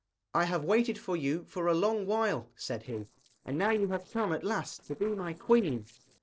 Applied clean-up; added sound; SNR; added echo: neural separator model SepFormer DNS4.